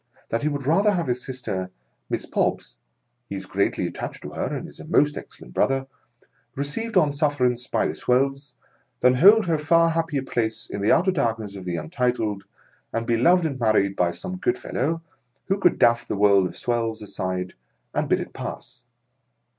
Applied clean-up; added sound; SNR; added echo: none; none; none; none.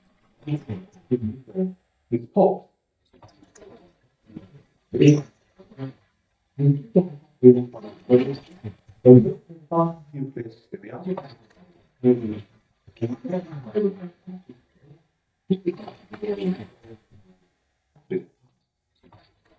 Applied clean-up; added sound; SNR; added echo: neural mask model DeepFilterNet 3.